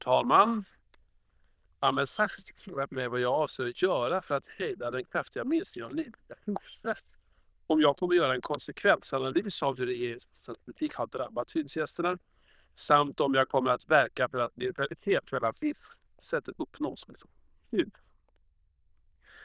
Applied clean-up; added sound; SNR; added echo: neural diffusion model UNIVERSE++.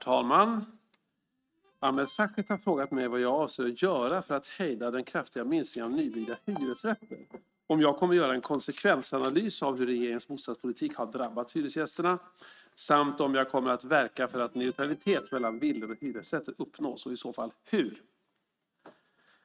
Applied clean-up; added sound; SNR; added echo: neural mask model RNNoise.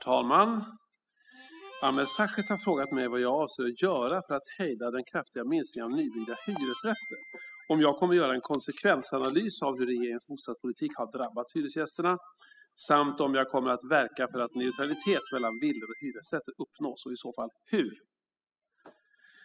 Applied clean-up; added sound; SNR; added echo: classical method spectral subtraction.